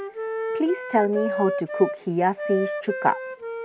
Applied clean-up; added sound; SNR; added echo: none; Wind instrument, woodwind instrument; 5 dB; none.